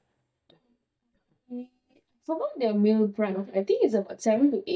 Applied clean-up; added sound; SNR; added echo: neural mask model DeepFilterNet 3.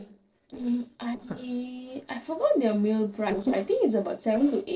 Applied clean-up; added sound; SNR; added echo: neural separator model SepFormer DNS4.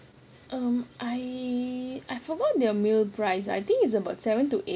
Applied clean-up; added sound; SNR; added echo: none; none; none; none.